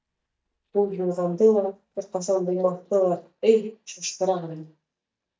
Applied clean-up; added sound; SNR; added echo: neural mask model DeepFilterNet 3.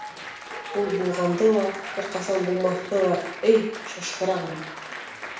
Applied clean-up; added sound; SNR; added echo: none; Applause; 11 dB; reverberation time 0.7 s.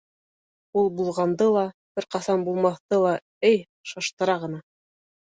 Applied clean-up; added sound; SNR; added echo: none; none; none; none.